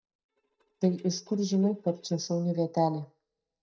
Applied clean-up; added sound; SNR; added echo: neural mask model DeepFilterNet 3.